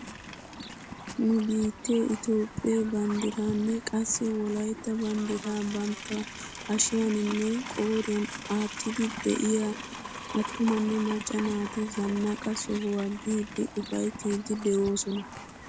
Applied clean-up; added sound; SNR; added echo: none; Livestock, farm animals, working animals; 11 dB; none.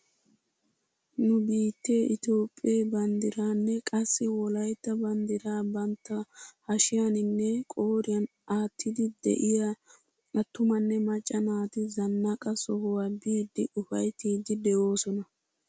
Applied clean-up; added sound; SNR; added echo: none; none; none; none.